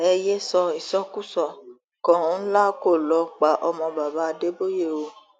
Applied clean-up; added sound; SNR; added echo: none; none; none; none.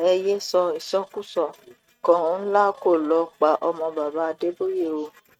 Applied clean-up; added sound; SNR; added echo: neural mask model RNNoise.